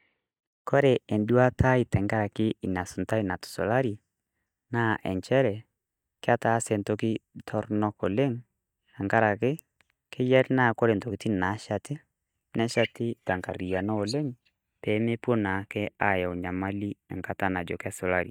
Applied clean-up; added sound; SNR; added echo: neural mask model DeepFilterNet 3.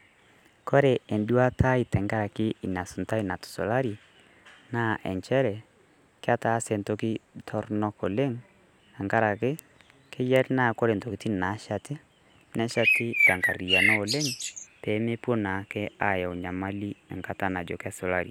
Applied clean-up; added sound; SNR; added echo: none; Bird; -3 dB; none.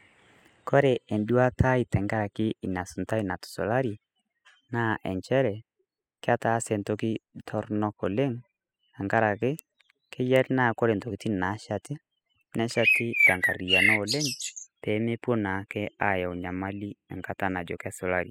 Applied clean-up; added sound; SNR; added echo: classical method spectral subtraction.